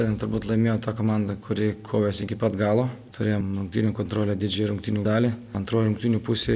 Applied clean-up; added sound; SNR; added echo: none; none; none; none.